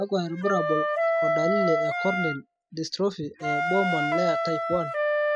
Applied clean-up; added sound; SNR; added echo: classical method spectral subtraction.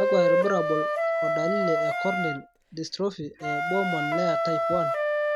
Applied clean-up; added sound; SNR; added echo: none; Wind instrument, woodwind instrument; -4 dB; none.